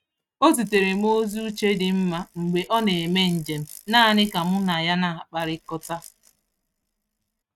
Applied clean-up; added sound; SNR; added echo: neural mask model RNNoise.